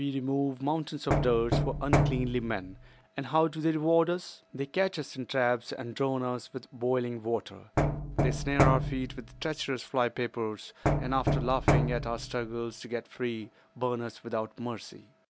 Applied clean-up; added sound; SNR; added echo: none; Knock; -2 dB; none.